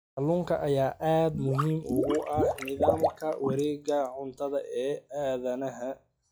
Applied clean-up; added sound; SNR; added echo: classical method log-MMSE.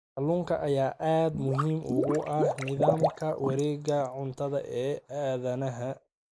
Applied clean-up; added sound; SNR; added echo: neural mask model Resemble Enhance denoiser.